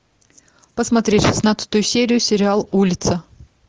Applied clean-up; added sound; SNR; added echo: none; none; none; none.